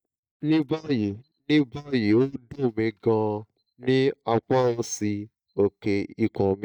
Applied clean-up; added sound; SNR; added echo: neural mask model DeepFilterNet 3.